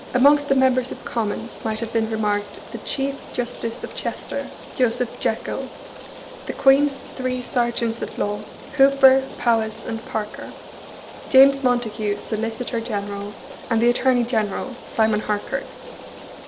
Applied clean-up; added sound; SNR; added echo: none; Coin (dropping) + Rain; 15 dB; none.